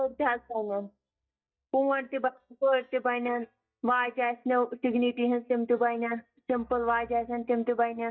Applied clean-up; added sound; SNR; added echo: neural mask model DeepFilterNet 3.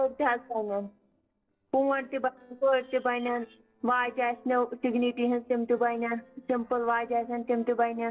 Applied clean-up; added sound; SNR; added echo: neural separator model SepFormer DNS4.